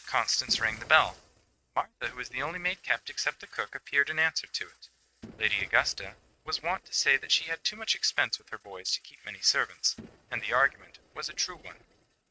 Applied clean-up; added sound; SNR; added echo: neural mask model RNNoise.